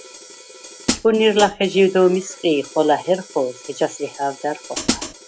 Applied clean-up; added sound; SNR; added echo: none; Hi-hat; 11 dB; none.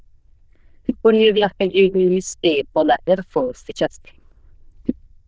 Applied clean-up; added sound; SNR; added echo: neural diffusion model UNIVERSE++.